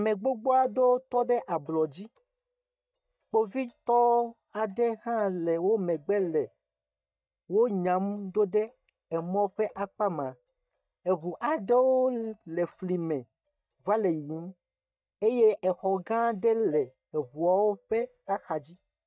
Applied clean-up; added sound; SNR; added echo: neural mask model DeepFilterNet 3.